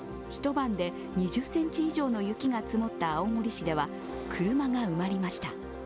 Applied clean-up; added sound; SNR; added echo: none; none; none; none.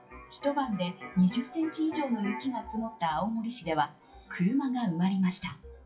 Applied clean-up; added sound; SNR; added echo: classical method WPE with log-MMSE.